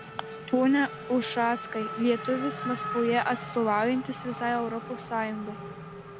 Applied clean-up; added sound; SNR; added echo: none; Race car, auto racing / Accelerating, revving, vroom; 10 dB; none.